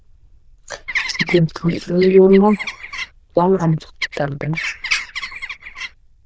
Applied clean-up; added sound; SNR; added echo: neural diffusion model UNIVERSE++.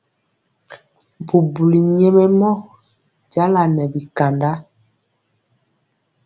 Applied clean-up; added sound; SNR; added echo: none; none; none; none.